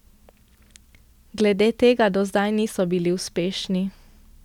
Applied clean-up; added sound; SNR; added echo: none; none; none; none.